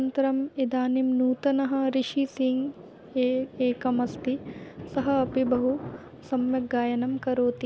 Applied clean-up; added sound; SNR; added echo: none; Thunder; 17 dB; none.